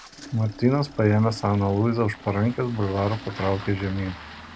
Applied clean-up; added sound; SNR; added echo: none; Engine starting; 17 dB; none.